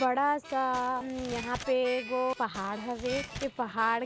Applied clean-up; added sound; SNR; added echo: none; Harmonica + Crumpling, crinkling; 13 dB; none.